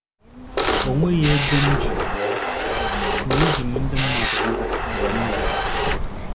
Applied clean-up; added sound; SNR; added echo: none; Camera + Bird; -3 dB; none.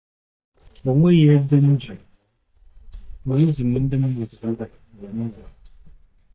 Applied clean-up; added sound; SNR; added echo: neural mask model DeepFilterNet 3.